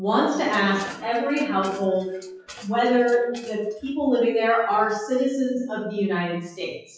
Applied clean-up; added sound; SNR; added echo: classical method WPE with log-MMSE.